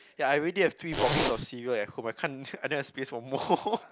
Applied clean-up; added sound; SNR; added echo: none; Zipper (clothing); -3 dB; none.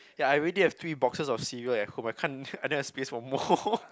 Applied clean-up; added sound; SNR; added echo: none; none; none; none.